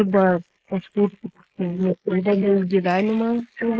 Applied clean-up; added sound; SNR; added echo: neural mask model Resemble Enhance denoiser.